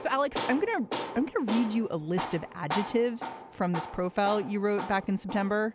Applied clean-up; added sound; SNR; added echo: none; Tools; 9 dB; none.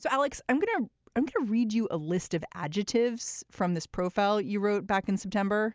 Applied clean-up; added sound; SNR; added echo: none; none; none; none.